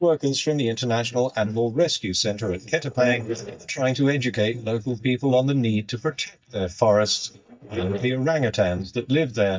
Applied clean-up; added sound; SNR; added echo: neural mask model DeepFilterNet 3.